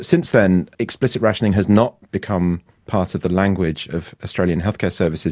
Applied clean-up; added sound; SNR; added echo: none; none; none; none.